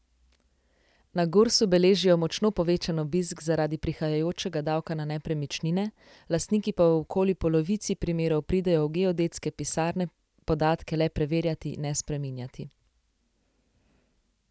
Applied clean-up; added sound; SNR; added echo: none; none; none; none.